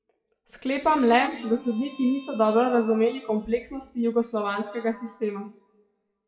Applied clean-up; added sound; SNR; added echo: classical method WPE with log-MMSE.